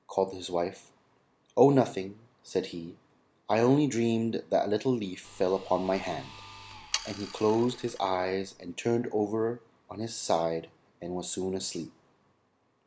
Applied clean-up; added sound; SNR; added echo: none; Sawing; 14 dB; none.